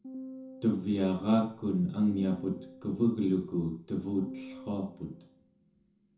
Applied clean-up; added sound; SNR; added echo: none; Piano; 16 dB; reverberation time 0.7 s.